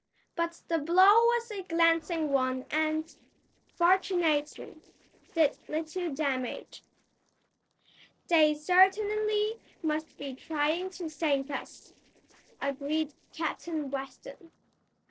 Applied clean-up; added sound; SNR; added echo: neural separator model SepFormer DNS4.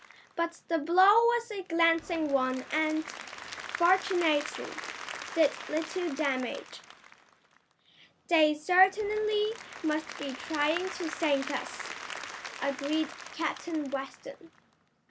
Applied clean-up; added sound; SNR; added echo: none; Applause / Crowd; 13 dB; none.